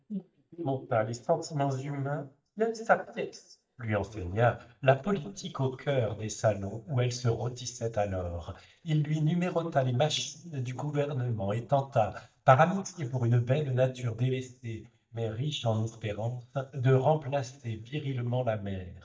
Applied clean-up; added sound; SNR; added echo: neural mask model DeepFilterNet 3.